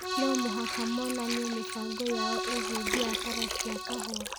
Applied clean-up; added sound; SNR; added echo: none; Water + Accordion; 0 dB; none.